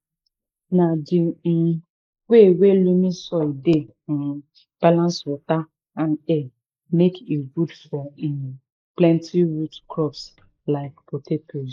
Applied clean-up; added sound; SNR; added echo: neural mask model Resemble Enhance denoiser.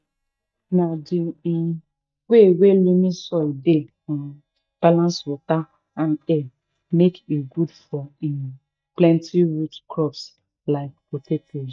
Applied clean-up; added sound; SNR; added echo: neural mask model DeepFilterNet 3.